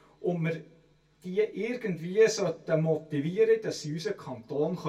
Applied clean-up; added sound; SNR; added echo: none; none; none; reverberation time 0.2 s.